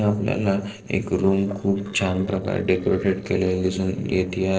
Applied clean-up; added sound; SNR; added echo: neural separator model SepFormer DNS4.